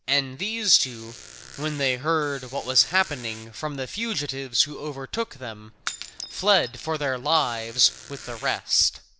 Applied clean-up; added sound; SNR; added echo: none; Shatter / Crushing + Squeak; 15 dB; none.